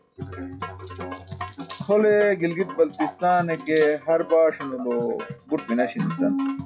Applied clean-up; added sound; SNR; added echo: classical method log-MMSE.